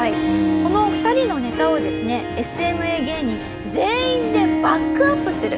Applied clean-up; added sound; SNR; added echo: none; Harp; 1 dB; none.